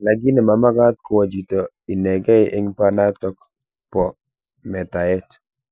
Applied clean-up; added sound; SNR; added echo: neural mask model Resemble Enhance denoiser.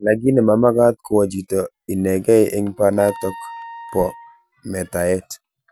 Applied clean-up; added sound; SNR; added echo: none; Wind instrument, woodwind instrument; 19 dB; none.